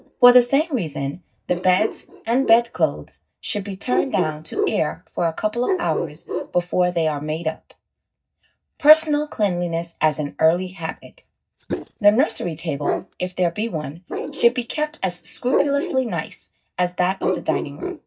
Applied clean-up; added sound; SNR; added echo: neural mask model DeepFilterNet 3.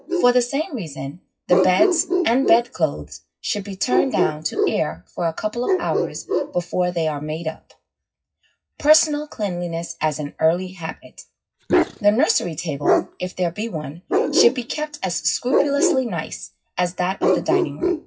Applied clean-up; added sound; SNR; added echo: classical method WPE with log-MMSE.